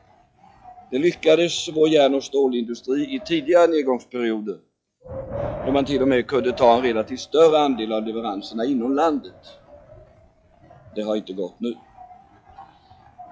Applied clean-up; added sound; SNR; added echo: classical method log-MMSE.